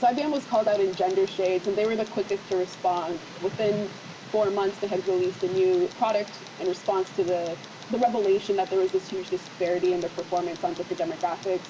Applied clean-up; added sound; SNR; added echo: none; Tick; 15 dB; reverberation time 0.5 s.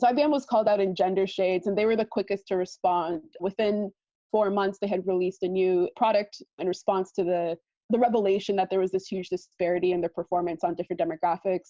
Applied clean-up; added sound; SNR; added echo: none; none; none; none.